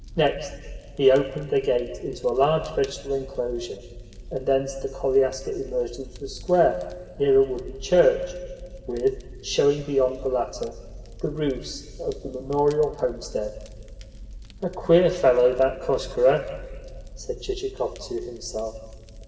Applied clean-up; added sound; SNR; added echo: none; Fire; 16 dB; reverberation time 1.8 s.